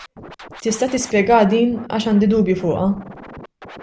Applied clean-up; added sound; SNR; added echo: none; Scratching (performance technique); 19 dB; none.